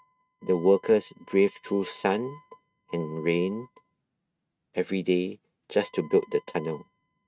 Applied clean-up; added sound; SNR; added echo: neural mask model RNNoise.